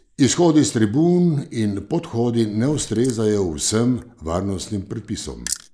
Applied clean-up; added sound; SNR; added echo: neural mask model Resemble Enhance denoiser.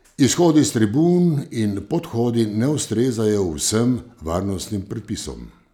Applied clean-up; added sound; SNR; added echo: none; none; none; none.